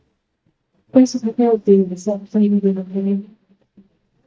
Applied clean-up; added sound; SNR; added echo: neural mask model DeepFilterNet 3.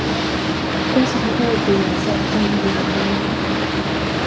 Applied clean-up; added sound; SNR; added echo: none; Boat, Water vehicle; -3 dB; reverberation time 0.8 s.